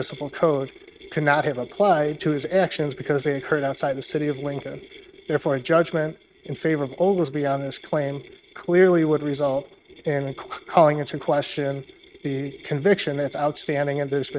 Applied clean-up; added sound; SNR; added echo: neural mask model RNNoise.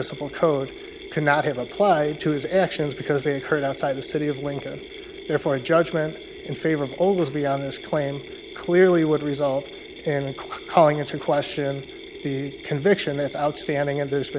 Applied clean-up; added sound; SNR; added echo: none; Mechanisms; 15 dB; none.